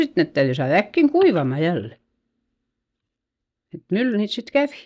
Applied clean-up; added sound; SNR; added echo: neural mask model DeepFilterNet 3.